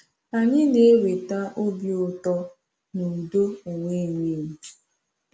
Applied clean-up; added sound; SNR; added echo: none; none; none; none.